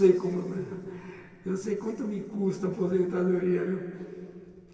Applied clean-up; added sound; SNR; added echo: none; none; none; reverberation time 2.6 s.